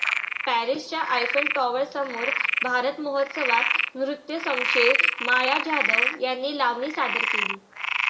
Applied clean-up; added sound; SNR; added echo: none; Frog; 0 dB; reverberation time 0.5 s.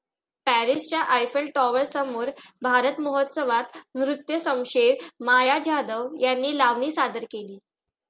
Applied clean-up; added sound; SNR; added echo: none; none; none; none.